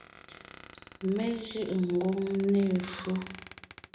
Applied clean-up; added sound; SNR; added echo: none; Squeak; 17 dB; reverberation time 0.9 s.